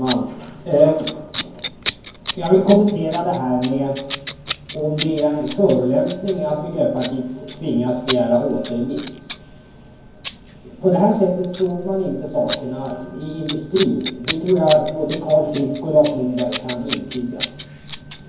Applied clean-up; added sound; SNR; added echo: none; Scissors; 13 dB; reverberation time 0.9 s.